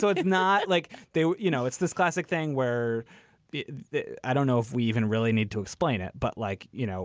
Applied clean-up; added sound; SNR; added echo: none; none; none; none.